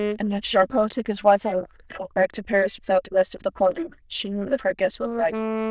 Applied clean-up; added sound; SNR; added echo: neural diffusion model UNIVERSE++.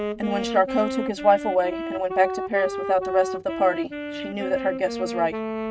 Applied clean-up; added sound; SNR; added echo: neural mask model RNNoise.